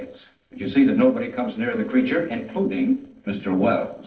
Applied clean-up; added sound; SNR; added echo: neural separator model SepFormer DNS4.